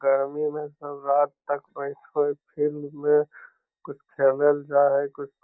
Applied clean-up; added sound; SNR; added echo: neural mask model DeepFilterNet 3.